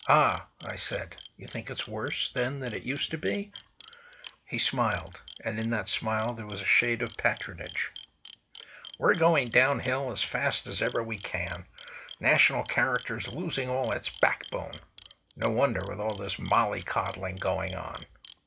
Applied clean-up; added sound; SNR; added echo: none; Camera; 18 dB; none.